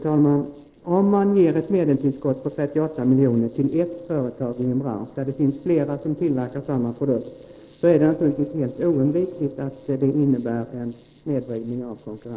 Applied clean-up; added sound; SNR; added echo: neural separator model SepFormer DNS4.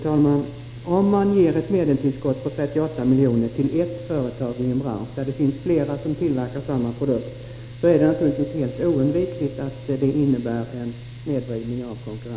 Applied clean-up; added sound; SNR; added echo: none; Mechanical fan; 15 dB; none.